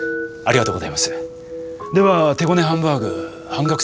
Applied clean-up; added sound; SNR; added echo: none; none; none; none.